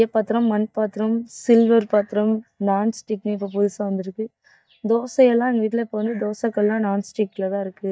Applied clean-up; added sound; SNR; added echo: neural mask model DeepFilterNet 3.